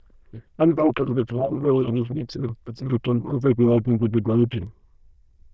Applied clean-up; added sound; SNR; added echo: neural diffusion model UNIVERSE++.